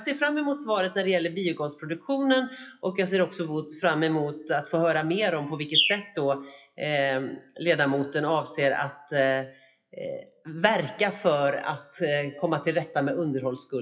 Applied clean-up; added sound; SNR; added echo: classical method WPE with log-MMSE.